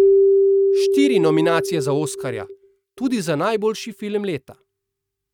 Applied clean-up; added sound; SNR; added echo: neural mask model RNNoise.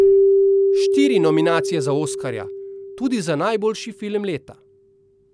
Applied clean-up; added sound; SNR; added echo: none; Keyboard (musical); -3 dB; none.